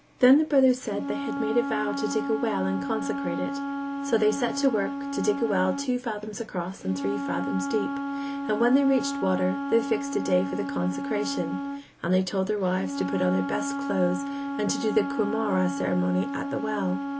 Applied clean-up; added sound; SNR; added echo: none; Wind instrument, woodwind instrument; 5 dB; none.